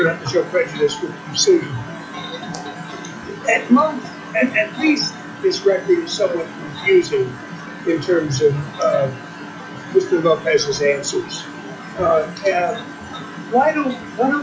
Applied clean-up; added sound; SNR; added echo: classical method log-MMSE.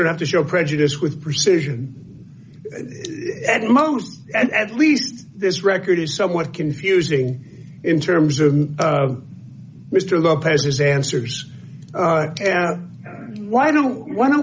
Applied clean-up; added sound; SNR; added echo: none; none; none; none.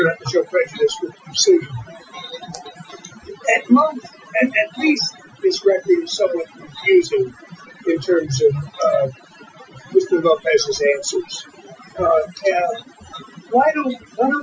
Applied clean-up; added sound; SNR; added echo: classical method Wiener filter.